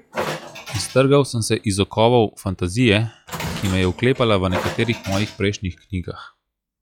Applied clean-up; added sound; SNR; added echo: classical method log-MMSE.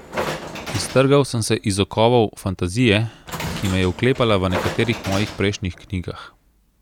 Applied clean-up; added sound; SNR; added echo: none; Train; 12 dB; none.